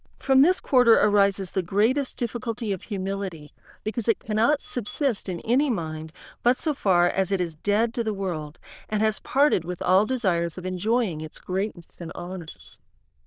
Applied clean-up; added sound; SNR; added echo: neural diffusion model UNIVERSE++.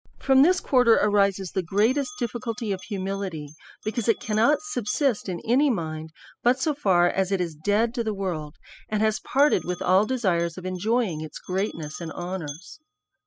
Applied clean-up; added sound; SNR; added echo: classical method spectral subtraction.